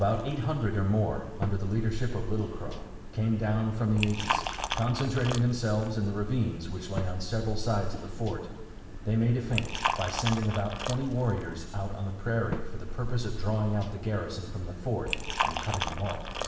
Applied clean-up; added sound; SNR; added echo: none; Liquid; 4 dB; reverberation time 1.0 s.